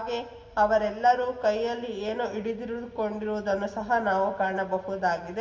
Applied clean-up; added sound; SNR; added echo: none; none; none; reverberation time 2.6 s.